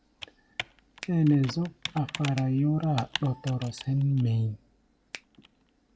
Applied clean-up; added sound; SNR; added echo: none; Finger snapping + Computer keyboard; 14 dB; none.